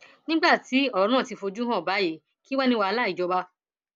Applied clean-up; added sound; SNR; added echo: none; none; none; none.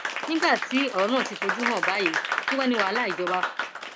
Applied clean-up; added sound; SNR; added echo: none; Applause; 2 dB; none.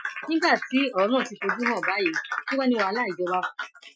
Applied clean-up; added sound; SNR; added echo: classical method Wiener filter.